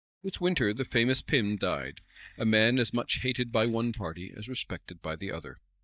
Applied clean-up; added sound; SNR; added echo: neural mask model DeepFilterNet 3.